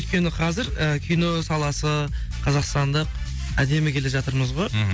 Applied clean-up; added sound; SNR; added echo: none; none; none; none.